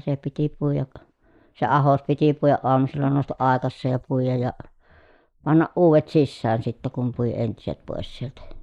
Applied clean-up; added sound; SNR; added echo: neural mask model Resemble Enhance denoiser.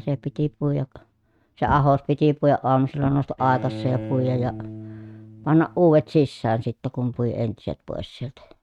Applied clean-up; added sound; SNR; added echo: neural mask model RNNoise.